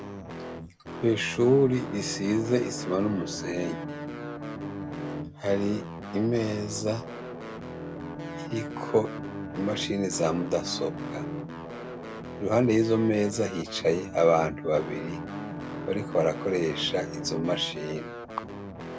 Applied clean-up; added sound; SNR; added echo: none; Guitar + Bowed string instrument; 8 dB; none.